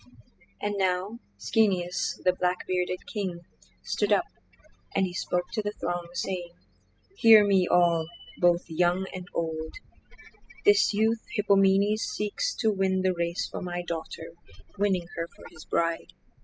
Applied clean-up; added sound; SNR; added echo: classical method spectral subtraction.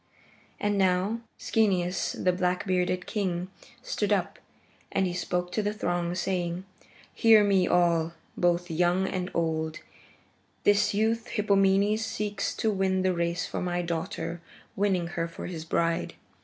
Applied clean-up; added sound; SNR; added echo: none; none; none; none.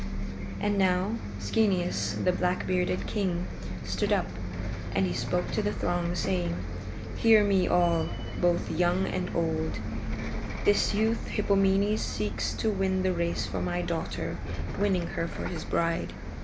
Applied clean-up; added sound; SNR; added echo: none; Bus; 5 dB; none.